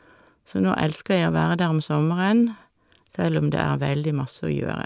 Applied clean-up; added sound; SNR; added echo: none; none; none; none.